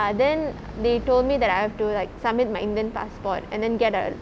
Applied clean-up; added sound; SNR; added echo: none; none; none; none.